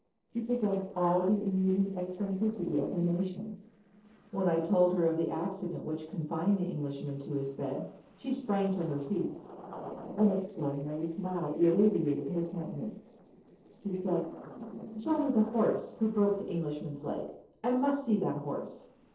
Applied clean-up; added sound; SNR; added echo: neural separator model SepFormer DNS4.